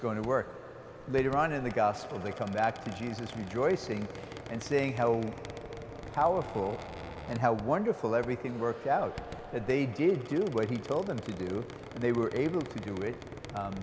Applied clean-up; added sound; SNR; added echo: none; Squeak; 16 dB; none.